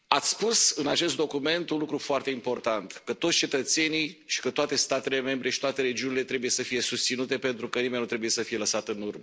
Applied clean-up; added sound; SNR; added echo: none; none; none; none.